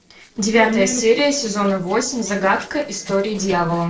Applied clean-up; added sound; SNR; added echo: neural separator model SepFormer DNS4.